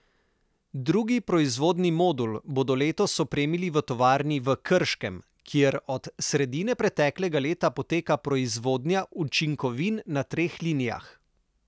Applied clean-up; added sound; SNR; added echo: none; none; none; none.